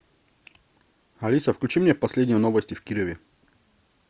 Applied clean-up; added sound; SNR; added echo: none; none; none; none.